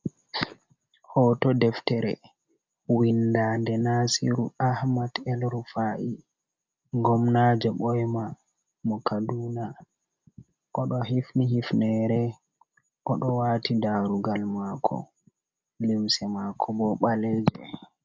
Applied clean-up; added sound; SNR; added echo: none; none; none; none.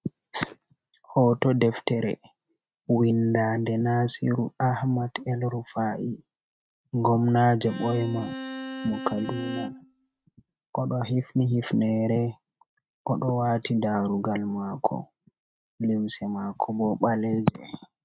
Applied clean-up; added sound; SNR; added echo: neural mask model RNNoise.